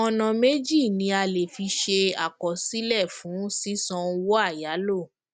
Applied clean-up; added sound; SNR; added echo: none; none; none; none.